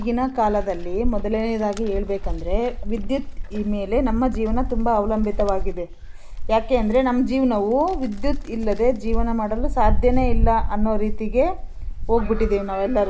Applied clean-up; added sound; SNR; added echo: none; Wind; 1 dB; none.